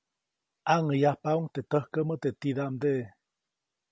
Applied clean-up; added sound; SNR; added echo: none; none; none; none.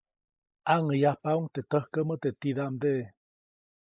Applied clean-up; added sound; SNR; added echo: neural mask model Resemble Enhance denoiser.